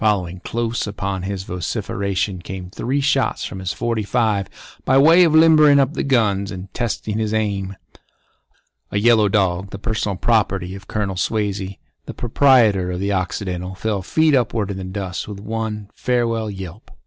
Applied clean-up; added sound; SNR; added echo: none; none; none; none.